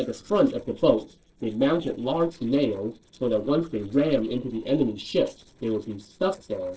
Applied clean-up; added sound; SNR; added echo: neural separator model SepFormer DNS4.